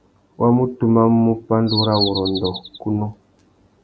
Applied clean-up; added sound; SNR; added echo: none; Bird vocalization, bird call, bird song; 7 dB; none.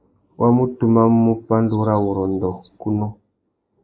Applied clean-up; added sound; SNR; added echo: neural mask model Resemble Enhance denoiser.